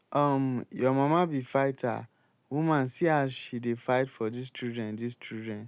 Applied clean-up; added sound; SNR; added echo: none; none; none; none.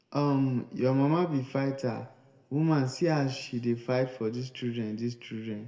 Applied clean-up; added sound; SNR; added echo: none; none; none; reverberation time 1.1 s.